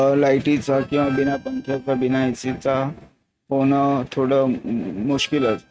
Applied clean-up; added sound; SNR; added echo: neural mask model RNNoise.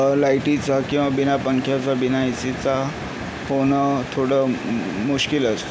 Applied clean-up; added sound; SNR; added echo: none; none; none; none.